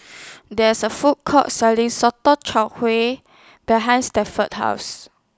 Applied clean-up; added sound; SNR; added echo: none; none; none; none.